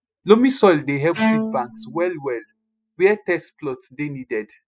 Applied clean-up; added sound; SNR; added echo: classical method spectral subtraction.